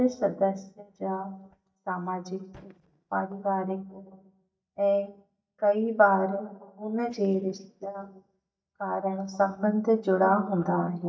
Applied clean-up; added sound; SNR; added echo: neural mask model DeepFilterNet 3.